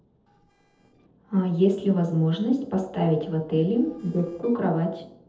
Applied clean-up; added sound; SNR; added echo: neural separator model SepFormer DNS4.